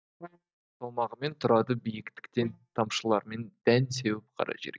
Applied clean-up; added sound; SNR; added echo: neural mask model DeepFilterNet 3.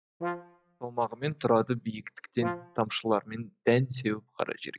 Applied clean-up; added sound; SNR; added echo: classical method log-MMSE.